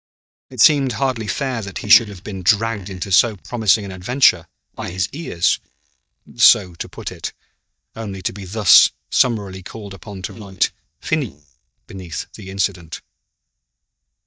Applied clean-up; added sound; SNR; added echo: neural mask model DeepFilterNet 3.